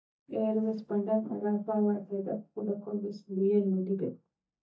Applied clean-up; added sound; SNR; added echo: neural mask model DeepFilterNet 3.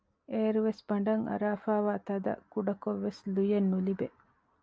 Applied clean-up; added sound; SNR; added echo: none; none; none; none.